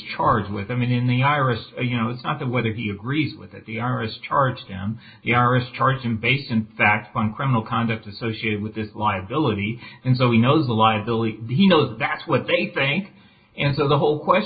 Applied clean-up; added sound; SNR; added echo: none; none; none; reverberation time 0.2 s.